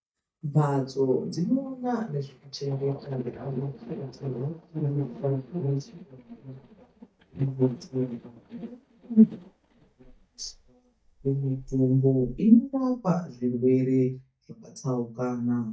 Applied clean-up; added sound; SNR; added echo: neural mask model DeepFilterNet 3.